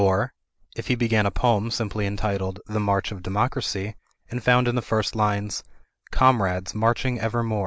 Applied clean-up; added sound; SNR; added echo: none; none; none; none.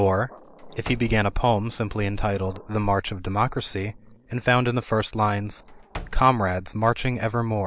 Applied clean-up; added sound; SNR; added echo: none; Growling + Slam / Wood; 16 dB; none.